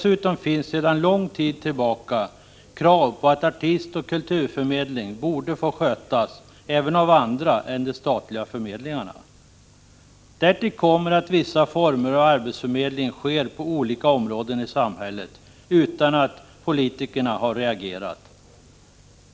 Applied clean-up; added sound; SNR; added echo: none; none; none; none.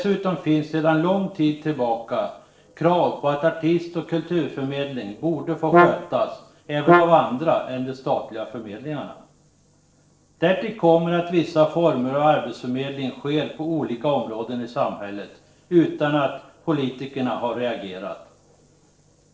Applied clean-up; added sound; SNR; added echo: neural separator model SepFormer DNS4.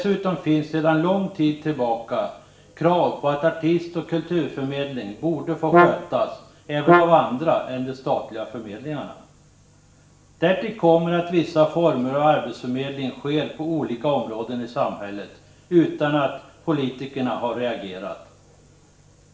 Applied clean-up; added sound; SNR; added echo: none; Brass instrument; -3 dB; reverberation time 0.6 s.